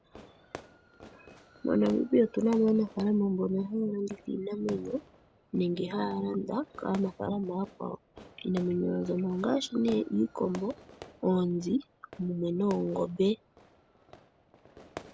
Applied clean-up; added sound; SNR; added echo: none; Fireworks; 20 dB; none.